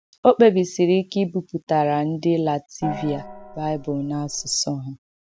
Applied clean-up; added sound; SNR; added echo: none; Gong; 13 dB; none.